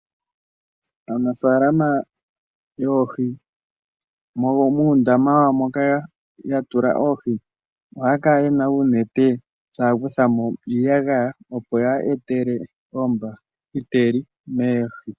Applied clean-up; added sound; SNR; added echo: none; none; none; none.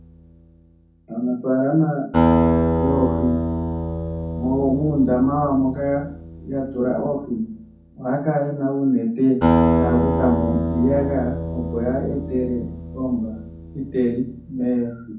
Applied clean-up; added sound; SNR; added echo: none; Acoustic guitar; 1 dB; reverberation time 0.6 s.